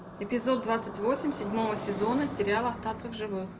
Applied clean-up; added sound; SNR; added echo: none; Motorcycle; 9 dB; none.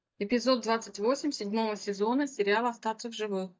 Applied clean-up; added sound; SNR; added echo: neural mask model DeepFilterNet 3.